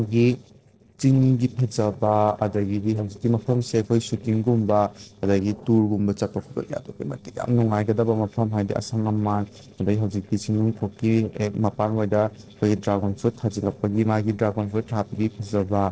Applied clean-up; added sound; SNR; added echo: neural separator model SepFormer DNS4.